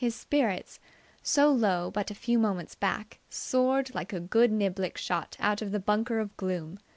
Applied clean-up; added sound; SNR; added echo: none; none; none; none.